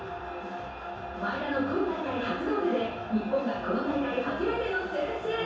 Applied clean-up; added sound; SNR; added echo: none; none; none; reverberation time 0.7 s.